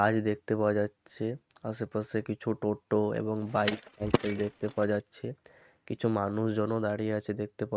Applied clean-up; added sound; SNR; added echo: neural mask model RNNoise.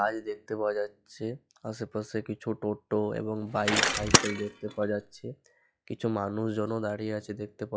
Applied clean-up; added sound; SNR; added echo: classical method log-MMSE.